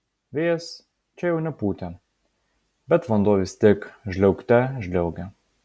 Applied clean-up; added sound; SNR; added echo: none; none; none; none.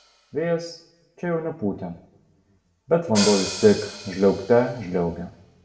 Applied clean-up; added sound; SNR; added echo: none; Hi-hat; 12 dB; reverberation time 0.6 s.